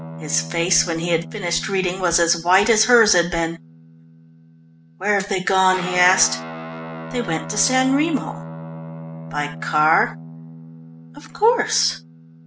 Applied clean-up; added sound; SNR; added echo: none; Guitar; 13 dB; none.